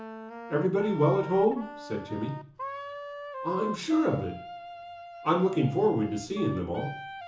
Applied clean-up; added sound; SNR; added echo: none; Wind instrument, woodwind instrument; 12 dB; reverberation time 0.7 s.